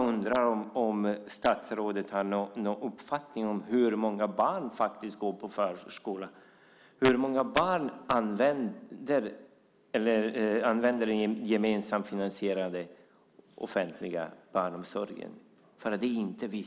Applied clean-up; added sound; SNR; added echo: none; none; none; none.